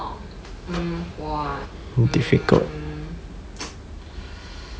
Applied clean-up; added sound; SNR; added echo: none; Microwave oven; 16 dB; none.